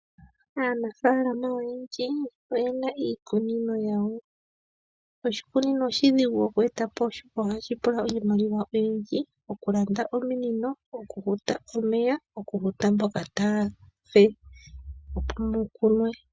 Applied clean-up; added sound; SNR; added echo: none; none; none; none.